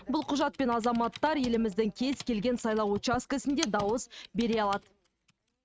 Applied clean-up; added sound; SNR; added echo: neural mask model RNNoise.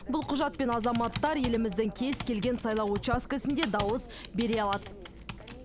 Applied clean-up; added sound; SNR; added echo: none; Computer keyboard; 9 dB; none.